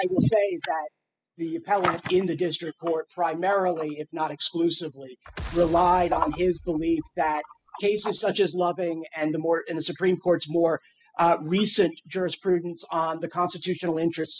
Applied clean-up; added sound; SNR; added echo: classical method spectral subtraction.